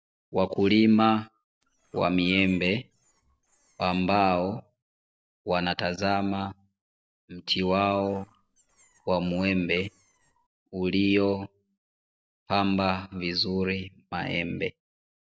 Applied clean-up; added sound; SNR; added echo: neural separator model SepFormer DNS4.